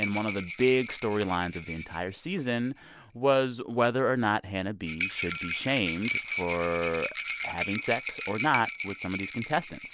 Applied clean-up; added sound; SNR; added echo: none; Rattle; 8 dB; none.